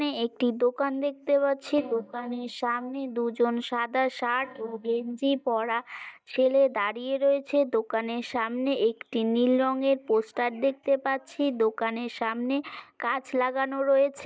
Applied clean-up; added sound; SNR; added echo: neural mask model DeepFilterNet 3.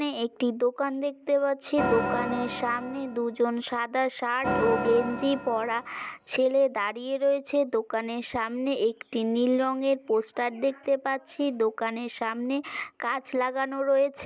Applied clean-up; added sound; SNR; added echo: none; Organ; 6 dB; none.